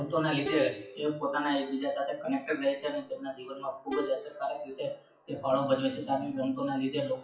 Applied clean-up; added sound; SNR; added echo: classical method WPE with log-MMSE.